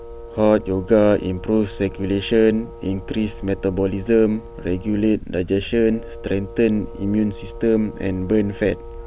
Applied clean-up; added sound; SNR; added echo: none; Wind instrument, woodwind instrument; 19 dB; none.